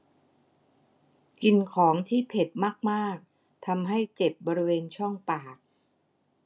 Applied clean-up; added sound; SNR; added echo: none; none; none; none.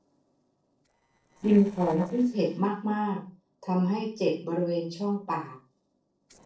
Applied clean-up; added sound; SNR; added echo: neural separator model SepFormer DNS4.